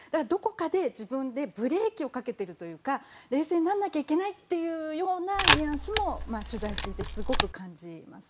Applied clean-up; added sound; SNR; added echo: none; Camera; -4 dB; none.